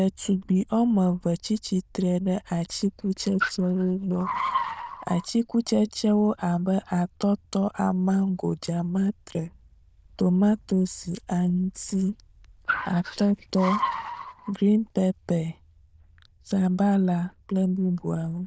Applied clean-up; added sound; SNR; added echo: neural diffusion model UNIVERSE++.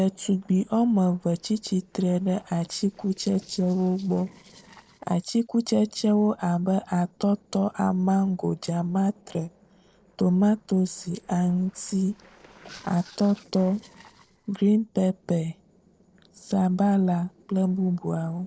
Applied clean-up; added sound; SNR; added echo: neural separator model SepFormer DNS4.